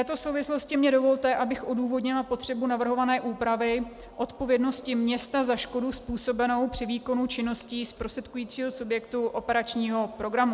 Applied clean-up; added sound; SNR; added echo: none; none; none; none.